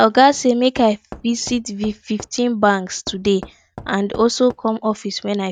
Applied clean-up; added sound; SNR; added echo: neural mask model RNNoise.